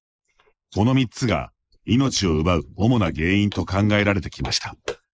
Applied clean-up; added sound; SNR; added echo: neural mask model Resemble Enhance denoiser.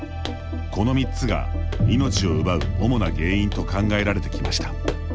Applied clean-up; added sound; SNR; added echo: none; Walk, footsteps; 15 dB; none.